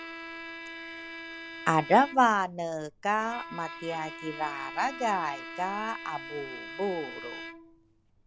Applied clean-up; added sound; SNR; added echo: none; Bowed string instrument; 12 dB; none.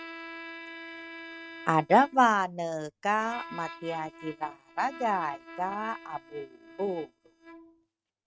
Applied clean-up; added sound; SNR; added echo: neural mask model RNNoise.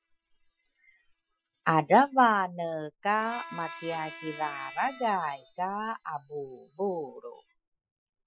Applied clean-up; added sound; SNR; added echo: classical method Wiener filter.